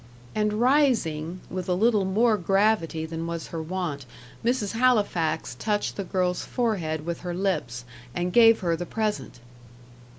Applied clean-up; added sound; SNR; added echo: none; none; none; none.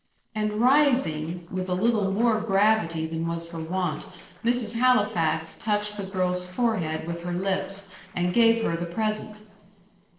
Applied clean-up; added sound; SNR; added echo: neural separator model SepFormer DNS4.